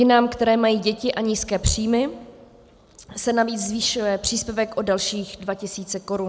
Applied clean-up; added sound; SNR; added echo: none; none; none; none.